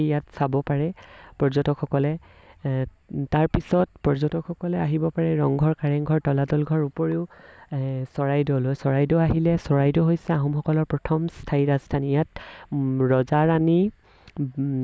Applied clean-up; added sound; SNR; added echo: none; none; none; none.